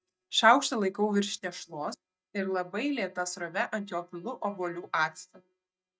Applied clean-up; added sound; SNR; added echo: neural mask model DeepFilterNet 3.